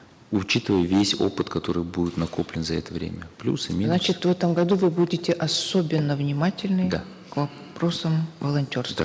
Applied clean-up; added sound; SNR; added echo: none; none; none; none.